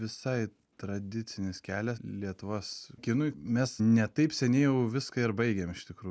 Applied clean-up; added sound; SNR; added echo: none; none; none; none.